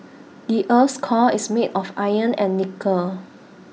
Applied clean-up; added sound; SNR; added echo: none; none; none; none.